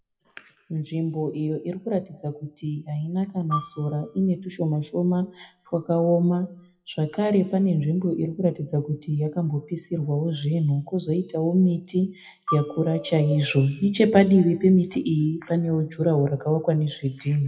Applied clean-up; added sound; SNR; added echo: classical method WPE with log-MMSE.